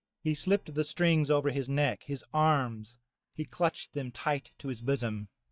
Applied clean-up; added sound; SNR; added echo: neural mask model DeepFilterNet 3.